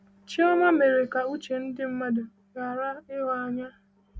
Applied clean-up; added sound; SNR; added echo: none; none; none; none.